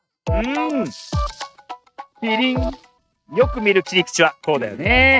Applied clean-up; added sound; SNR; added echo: neural mask model RNNoise.